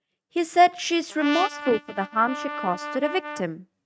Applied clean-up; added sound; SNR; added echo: neural mask model RNNoise.